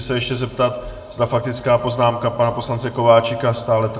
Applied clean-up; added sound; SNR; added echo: none; none; none; reverberation time 0.5 s.